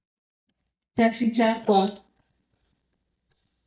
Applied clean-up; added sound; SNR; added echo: neural mask model DeepFilterNet 3.